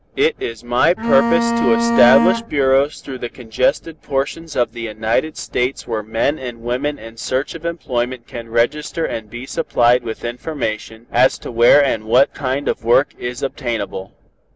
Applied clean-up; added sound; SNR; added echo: none; Bowed string instrument; -1 dB; none.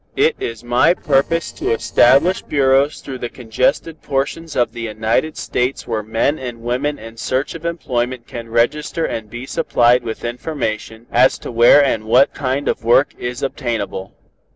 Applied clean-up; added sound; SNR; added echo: neural separator model SepFormer DNS4.